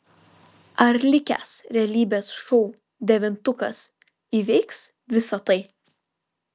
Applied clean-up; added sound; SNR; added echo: none; none; none; none.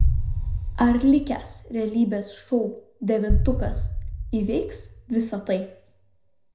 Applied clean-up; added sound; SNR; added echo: none; Boom; 2 dB; reverberation time 0.4 s.